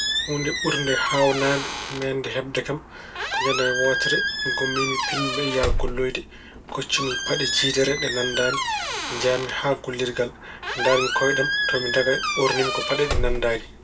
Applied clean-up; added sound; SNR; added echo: none; Squeak; 1 dB; reverberation time 0.2 s.